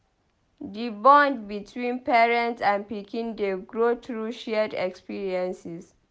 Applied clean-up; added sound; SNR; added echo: none; none; none; none.